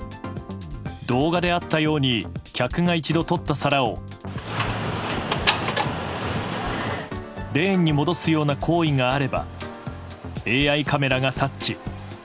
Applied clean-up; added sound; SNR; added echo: none; Drum kit; 19 dB; none.